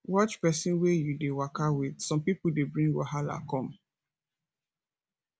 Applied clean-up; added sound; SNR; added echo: none; none; none; none.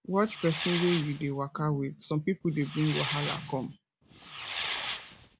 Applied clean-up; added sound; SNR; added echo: none; Fireworks; 4 dB; none.